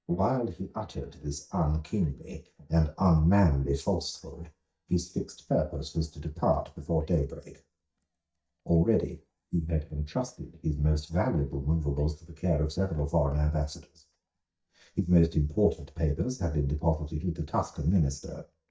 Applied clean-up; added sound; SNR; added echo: neural mask model DeepFilterNet 3.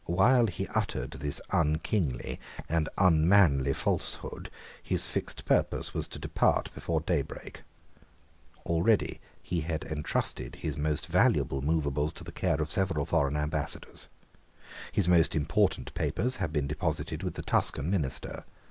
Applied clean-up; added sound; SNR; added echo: none; none; none; none.